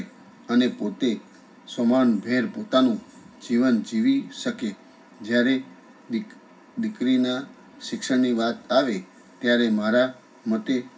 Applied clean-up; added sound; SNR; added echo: none; none; none; reverberation time 0.4 s.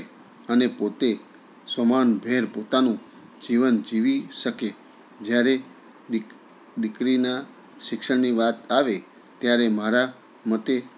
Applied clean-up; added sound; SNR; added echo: none; none; none; none.